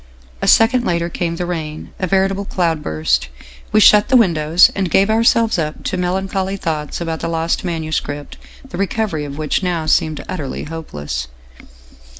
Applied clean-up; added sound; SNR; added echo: none; none; none; none.